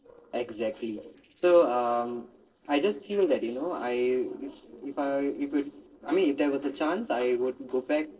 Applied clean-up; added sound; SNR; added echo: neural separator model SepFormer DNS4.